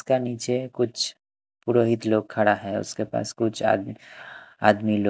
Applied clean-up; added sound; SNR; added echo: none; none; none; none.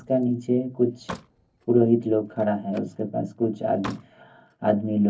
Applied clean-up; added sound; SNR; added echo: none; Slam; 20 dB; reverberation time 0.3 s.